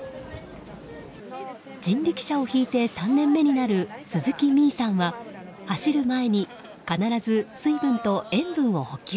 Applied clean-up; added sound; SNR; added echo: none; none; none; none.